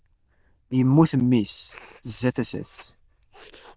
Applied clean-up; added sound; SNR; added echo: neural diffusion model UNIVERSE++.